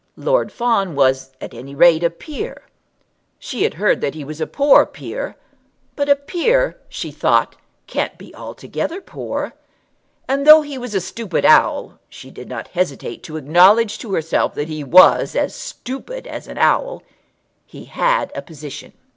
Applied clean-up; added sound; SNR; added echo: none; none; none; none.